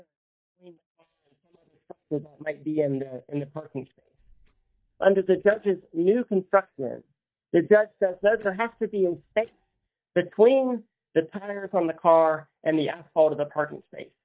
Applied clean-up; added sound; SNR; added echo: neural mask model DeepFilterNet 3.